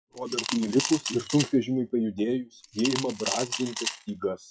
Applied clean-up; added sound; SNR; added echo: classical method log-MMSE.